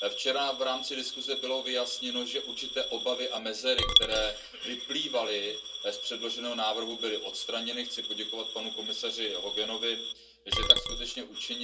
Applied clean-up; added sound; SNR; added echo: none; Coin (dropping) / Glass; 0 dB; reverberation time 0.2 s.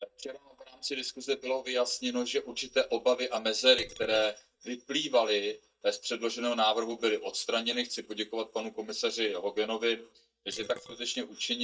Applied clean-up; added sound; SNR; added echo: neural mask model DeepFilterNet 3.